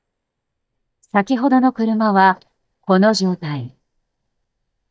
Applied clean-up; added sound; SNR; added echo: neural mask model DeepFilterNet 3.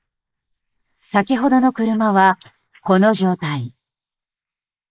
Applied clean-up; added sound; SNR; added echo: neural mask model Resemble Enhance denoiser.